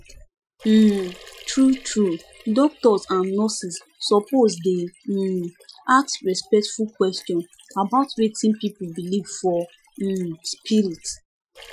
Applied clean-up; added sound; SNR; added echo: classical method Wiener filter.